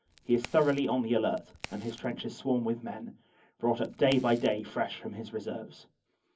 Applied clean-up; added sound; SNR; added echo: none; Crack; 18 dB; reverberation time 0.3 s.